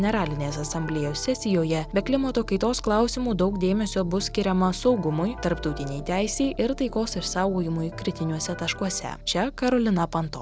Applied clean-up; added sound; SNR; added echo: none; Electric guitar; 17 dB; none.